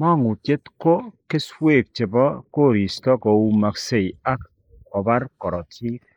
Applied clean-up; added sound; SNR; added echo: neural mask model Resemble Enhance denoiser.